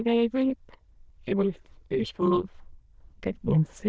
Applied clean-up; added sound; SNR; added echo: neural diffusion model UNIVERSE++.